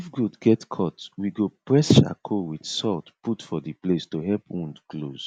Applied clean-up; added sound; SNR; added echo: none; none; none; none.